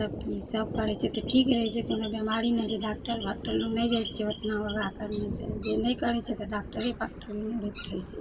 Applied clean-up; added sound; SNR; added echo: none; Thunder; 9 dB; reverberation time 2.5 s.